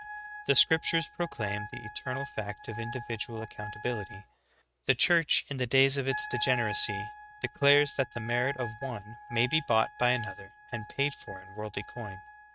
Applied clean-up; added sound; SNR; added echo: neural mask model RNNoise.